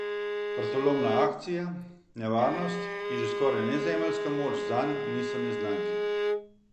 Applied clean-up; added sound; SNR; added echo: none; Bowed string instrument; 0 dB; none.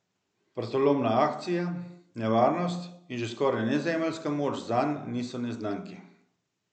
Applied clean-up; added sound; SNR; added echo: none; none; none; none.